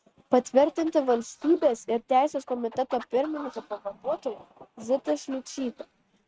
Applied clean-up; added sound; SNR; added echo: neural mask model RNNoise.